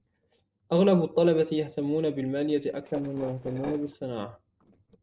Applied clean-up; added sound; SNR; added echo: neural separator model SepFormer DNS4.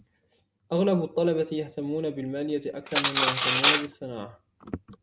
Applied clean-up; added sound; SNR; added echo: none; Cutlery, silverware; -2 dB; none.